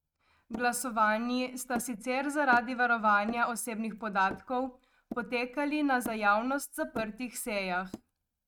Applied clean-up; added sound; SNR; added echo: neural mask model RNNoise.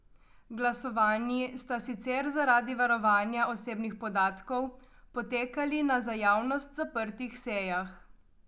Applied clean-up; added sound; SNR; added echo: none; none; none; none.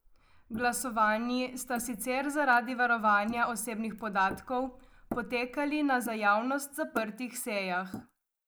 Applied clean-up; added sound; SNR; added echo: neural mask model Resemble Enhance denoiser.